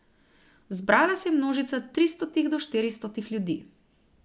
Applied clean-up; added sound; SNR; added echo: none; none; none; none.